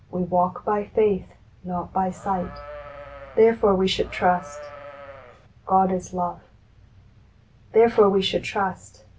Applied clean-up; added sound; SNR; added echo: none; Livestock, farm animals, working animals; 17 dB; none.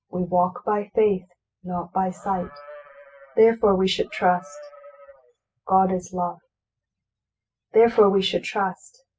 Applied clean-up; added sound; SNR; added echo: classical method spectral subtraction.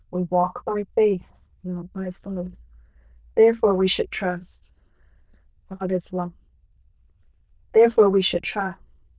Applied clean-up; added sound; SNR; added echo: neural diffusion model UNIVERSE++.